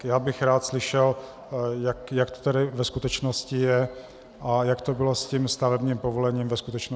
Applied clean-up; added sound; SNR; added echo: none; none; none; none.